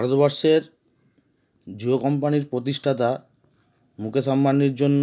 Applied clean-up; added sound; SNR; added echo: none; none; none; none.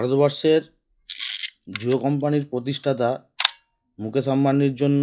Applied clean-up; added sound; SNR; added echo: classical method log-MMSE.